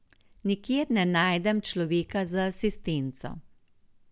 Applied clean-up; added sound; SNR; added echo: none; none; none; none.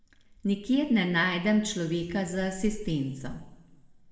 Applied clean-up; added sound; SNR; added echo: none; none; none; reverberation time 1.0 s.